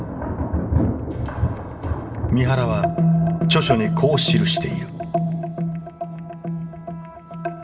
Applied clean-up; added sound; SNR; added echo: none; Thunder; 6 dB; reverberation time 1.9 s.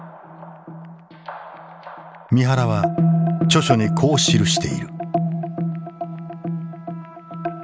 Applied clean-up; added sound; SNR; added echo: none; none; none; none.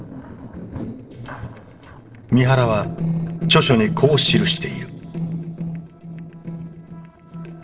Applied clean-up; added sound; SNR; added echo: neural separator model SepFormer DNS4.